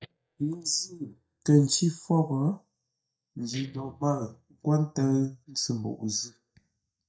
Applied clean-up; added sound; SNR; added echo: neural mask model DeepFilterNet 3.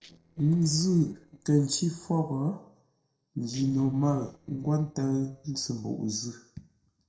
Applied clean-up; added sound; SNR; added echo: neural separator model SepFormer DNS4.